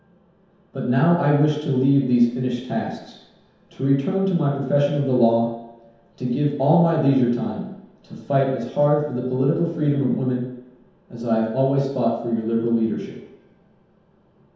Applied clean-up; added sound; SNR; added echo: none; none; none; reverberation time 0.9 s.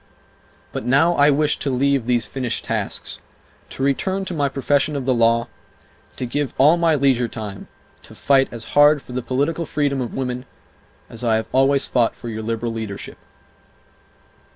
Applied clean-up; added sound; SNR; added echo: none; none; none; none.